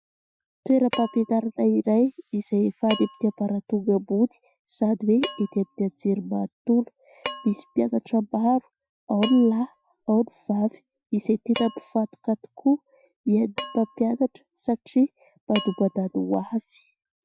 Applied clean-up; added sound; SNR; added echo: classical method Wiener filter.